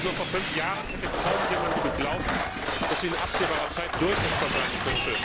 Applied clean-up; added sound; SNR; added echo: none; Shatter; -3 dB; none.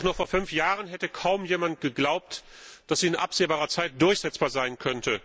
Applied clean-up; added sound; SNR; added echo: none; none; none; none.